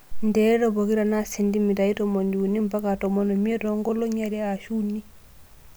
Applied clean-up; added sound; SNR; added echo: none; none; none; none.